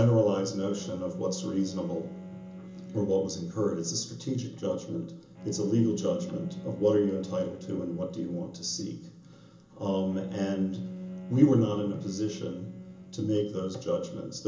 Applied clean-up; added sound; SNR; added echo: none; Bowed string instrument; 13 dB; reverberation time 0.8 s.